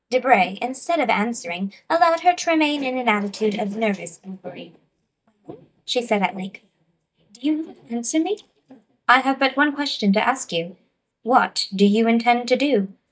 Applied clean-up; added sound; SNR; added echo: neural mask model DeepFilterNet 3.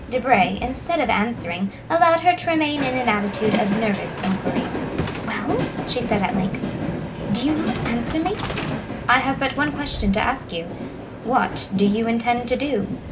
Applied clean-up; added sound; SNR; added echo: none; Train; 6 dB; reverberation time 0.3 s.